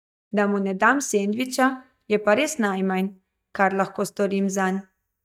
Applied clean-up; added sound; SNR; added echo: neural mask model DeepFilterNet 3.